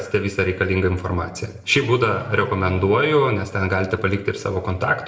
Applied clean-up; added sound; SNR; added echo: none; Musical instrument; 17 dB; reverberation time 0.7 s.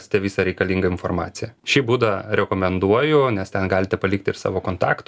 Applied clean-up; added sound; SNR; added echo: none; none; none; none.